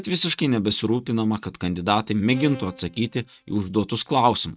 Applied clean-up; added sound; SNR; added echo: neural mask model RNNoise.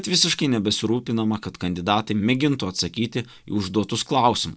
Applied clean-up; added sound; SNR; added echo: none; none; none; none.